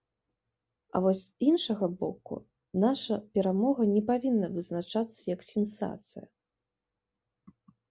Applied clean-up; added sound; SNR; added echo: none; none; none; none.